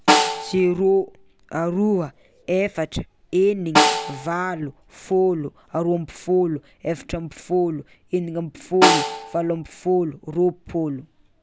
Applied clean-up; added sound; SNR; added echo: none; Snare drum; 1 dB; none.